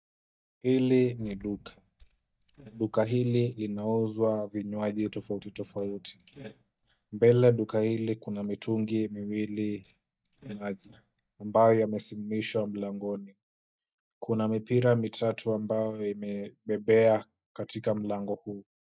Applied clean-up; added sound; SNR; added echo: neural mask model DeepFilterNet 3.